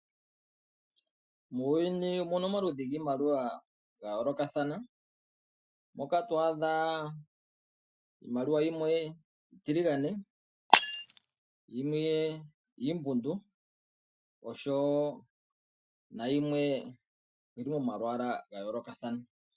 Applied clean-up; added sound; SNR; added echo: classical method Wiener filter.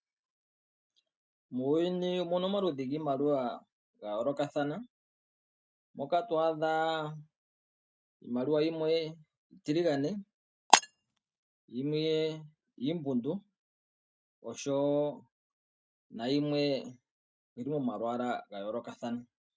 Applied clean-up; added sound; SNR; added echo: neural mask model RNNoise.